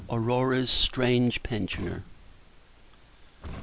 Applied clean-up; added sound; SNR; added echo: none; Truck; 17 dB; none.